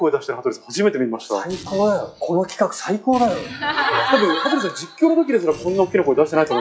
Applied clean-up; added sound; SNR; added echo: classical method log-MMSE.